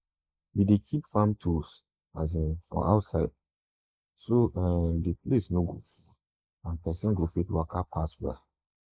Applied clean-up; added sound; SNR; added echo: neural mask model Resemble Enhance denoiser.